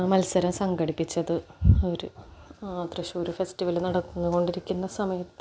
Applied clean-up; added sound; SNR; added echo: none; none; none; none.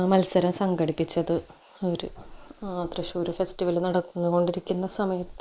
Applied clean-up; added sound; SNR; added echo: neural mask model Resemble Enhance denoiser.